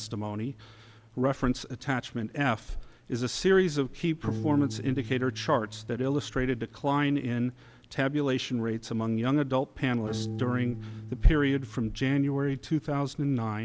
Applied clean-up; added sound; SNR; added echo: none; Piano; 14 dB; none.